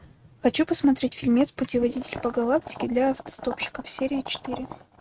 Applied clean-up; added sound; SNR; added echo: neural mask model RNNoise.